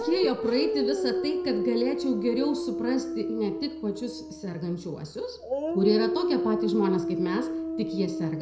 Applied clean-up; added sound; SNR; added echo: none; Dog; 2 dB; reverberation time 0.4 s.